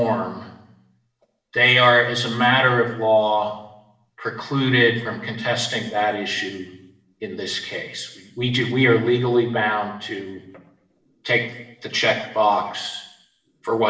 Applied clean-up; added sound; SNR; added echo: none; none; none; reverberation time 0.8 s.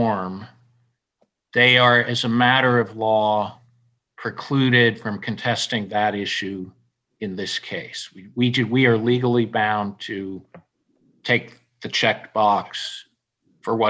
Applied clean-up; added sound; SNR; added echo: none; none; none; none.